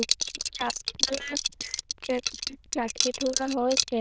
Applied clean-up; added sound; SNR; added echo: neural diffusion model UNIVERSE++.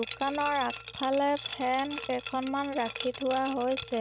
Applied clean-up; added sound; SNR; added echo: none; Liquid; 3 dB; none.